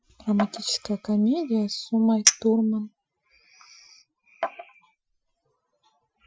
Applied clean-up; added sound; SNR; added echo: classical method Wiener filter.